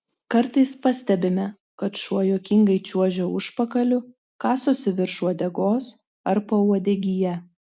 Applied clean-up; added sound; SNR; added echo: none; none; none; none.